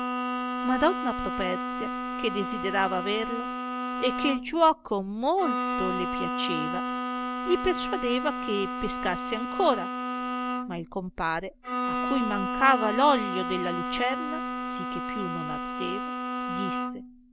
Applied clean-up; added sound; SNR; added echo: none; Bowed string instrument; 2 dB; none.